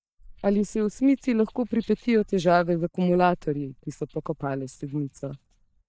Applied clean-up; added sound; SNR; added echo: neural mask model DeepFilterNet 3.